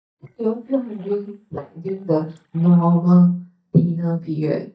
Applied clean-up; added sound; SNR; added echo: neural mask model DeepFilterNet 3.